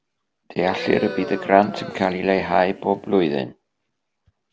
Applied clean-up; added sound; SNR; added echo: none; Crowd; 12 dB; none.